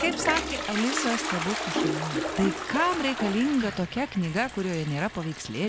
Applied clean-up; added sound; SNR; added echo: none; Toilet flush; 4 dB; none.